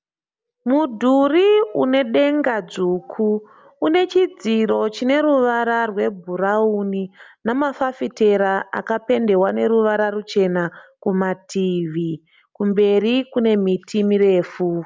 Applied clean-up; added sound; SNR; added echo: none; none; none; none.